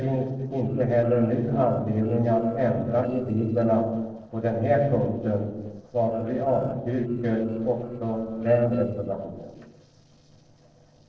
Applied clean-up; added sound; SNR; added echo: neural separator model SepFormer DNS4.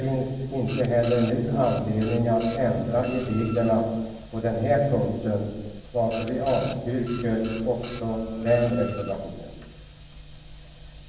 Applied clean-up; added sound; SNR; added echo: none; Printer; 12 dB; reverberation time 1.1 s.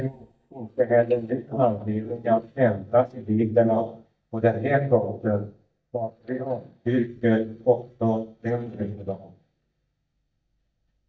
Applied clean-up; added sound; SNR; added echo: neural mask model DeepFilterNet 3.